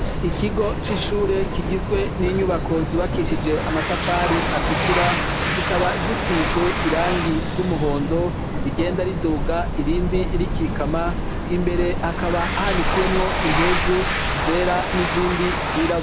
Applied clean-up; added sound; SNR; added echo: none; Domestic sounds, home sounds + Train; -1 dB; none.